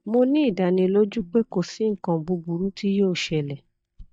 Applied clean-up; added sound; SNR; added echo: neural mask model DeepFilterNet 3.